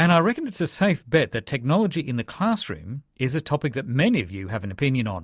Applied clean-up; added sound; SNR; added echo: none; none; none; none.